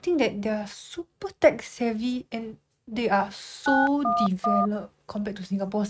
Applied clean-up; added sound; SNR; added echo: neural mask model RNNoise.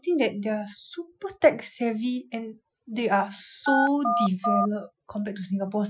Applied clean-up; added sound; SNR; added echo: classical method Wiener filter.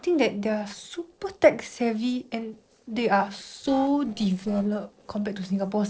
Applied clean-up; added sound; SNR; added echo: neural separator model SepFormer DNS4.